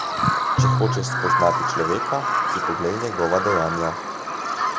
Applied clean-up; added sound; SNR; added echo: none; Bird vocalization, bird call, bird song + Bowed string instrument; -4 dB; none.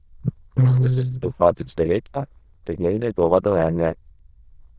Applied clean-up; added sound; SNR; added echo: neural diffusion model UNIVERSE++.